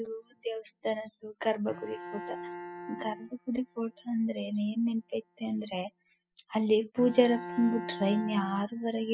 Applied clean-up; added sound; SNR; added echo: classical method spectral subtraction.